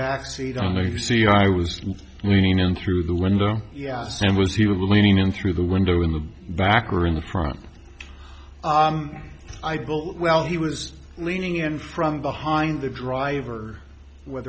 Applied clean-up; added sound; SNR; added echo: none; none; none; none.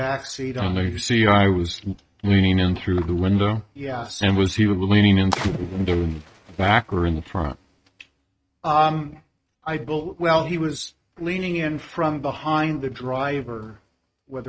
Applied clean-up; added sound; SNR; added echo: neural mask model RNNoise.